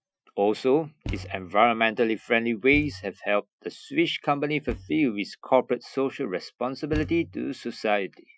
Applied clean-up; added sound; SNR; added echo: classical method Wiener filter.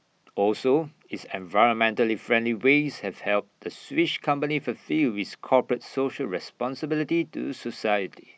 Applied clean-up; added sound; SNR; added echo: none; none; none; none.